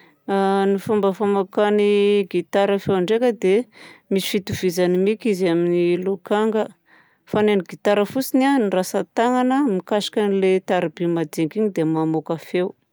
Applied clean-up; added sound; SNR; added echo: none; none; none; none.